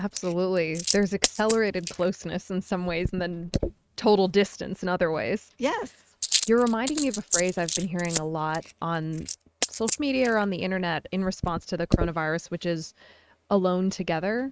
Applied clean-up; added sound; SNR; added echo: neural mask model RNNoise.